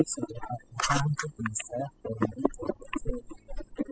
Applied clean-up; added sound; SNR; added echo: classical method spectral subtraction.